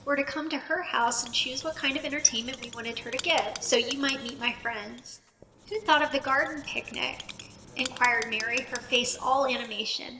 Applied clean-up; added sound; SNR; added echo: none; Writing; 15 dB; reverberation time 1.9 s.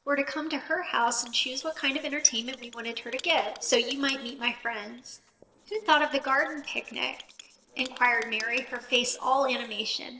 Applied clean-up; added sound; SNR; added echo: neural separator model SepFormer DNS4.